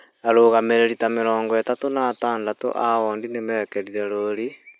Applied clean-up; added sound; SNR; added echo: none; none; none; none.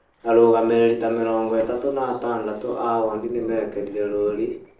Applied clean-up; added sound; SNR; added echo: neural separator model SepFormer DNS4.